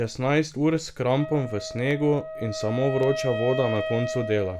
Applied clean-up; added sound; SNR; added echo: none; Wind instrument, woodwind instrument; 8 dB; none.